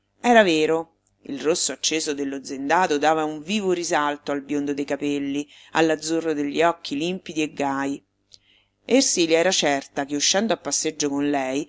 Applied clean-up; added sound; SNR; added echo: none; none; none; none.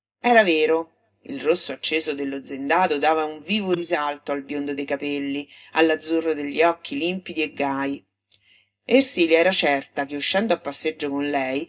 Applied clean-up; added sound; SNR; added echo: neural mask model DeepFilterNet 3.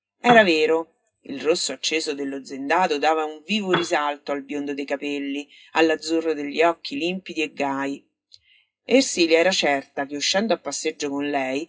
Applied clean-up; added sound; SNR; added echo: classical method WPE with log-MMSE.